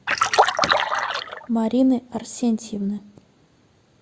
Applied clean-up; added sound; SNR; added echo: none; Splash, splatter; -5 dB; none.